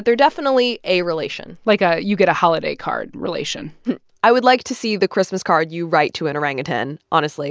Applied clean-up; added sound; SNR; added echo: none; none; none; none.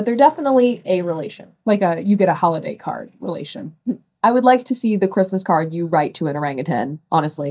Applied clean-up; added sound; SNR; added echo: neural mask model DeepFilterNet 3.